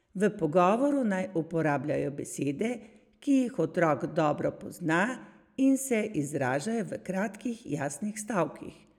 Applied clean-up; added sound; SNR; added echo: none; none; none; none.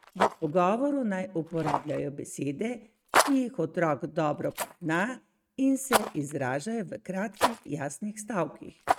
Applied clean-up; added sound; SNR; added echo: neural mask model RNNoise.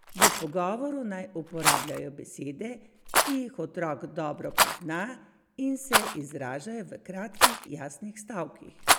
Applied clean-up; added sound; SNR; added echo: none; Rattle; -4 dB; none.